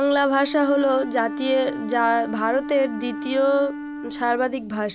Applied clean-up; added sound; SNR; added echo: none; Wind instrument, woodwind instrument; 10 dB; none.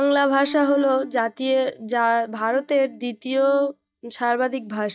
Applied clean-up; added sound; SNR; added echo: neural mask model DeepFilterNet 3.